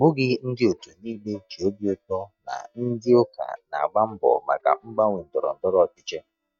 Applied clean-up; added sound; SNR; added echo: neural mask model DeepFilterNet 3.